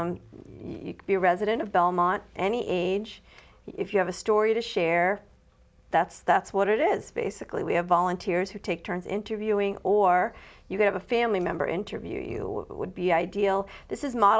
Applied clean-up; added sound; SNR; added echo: none; none; none; none.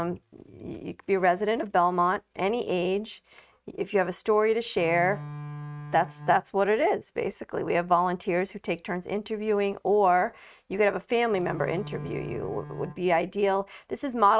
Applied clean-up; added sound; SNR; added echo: neural mask model RNNoise.